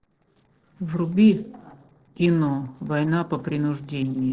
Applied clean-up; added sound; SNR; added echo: neural separator model SepFormer DNS4.